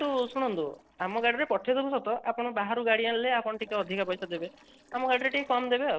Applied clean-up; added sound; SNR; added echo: neural separator model SepFormer DNS4.